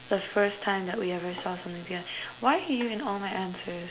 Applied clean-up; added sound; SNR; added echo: none; none; none; none.